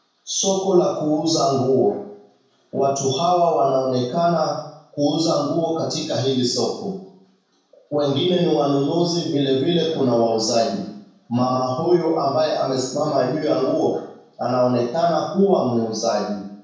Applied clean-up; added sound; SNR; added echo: none; none; none; reverberation time 0.6 s.